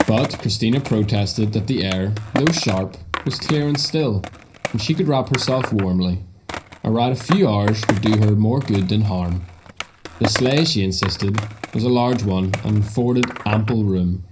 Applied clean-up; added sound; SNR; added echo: none; Skateboard; 10 dB; reverberation time 0.4 s.